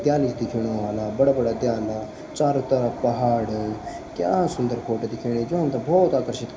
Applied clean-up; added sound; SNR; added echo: none; Wind; 13 dB; reverberation time 0.4 s.